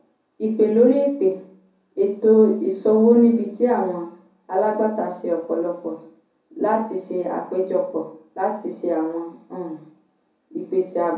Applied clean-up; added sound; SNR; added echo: none; none; none; reverberation time 0.5 s.